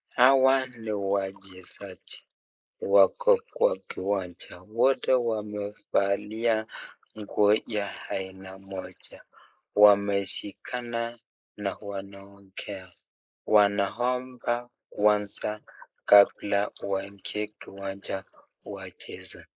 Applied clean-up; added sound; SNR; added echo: neural mask model Resemble Enhance denoiser.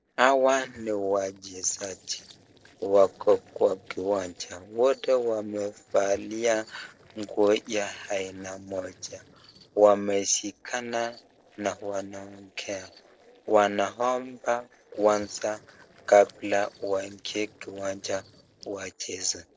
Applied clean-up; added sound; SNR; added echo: neural separator model SepFormer DNS4.